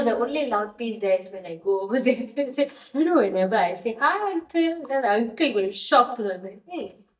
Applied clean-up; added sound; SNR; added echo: neural mask model DeepFilterNet 3.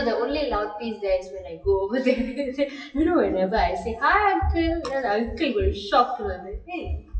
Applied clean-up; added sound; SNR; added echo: classical method WPE with log-MMSE.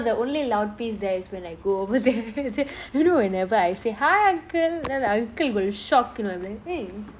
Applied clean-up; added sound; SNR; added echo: none; none; none; none.